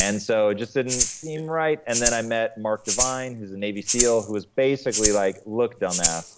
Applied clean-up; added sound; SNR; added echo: none; Rattle (instrument); 3 dB; none.